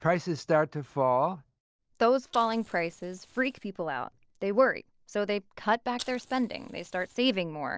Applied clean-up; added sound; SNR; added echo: neural separator model SepFormer DNS4.